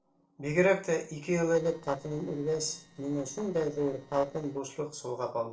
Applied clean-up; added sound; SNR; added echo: neural separator model SepFormer DNS4.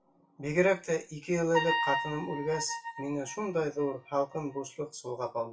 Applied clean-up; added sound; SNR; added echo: classical method WPE with log-MMSE.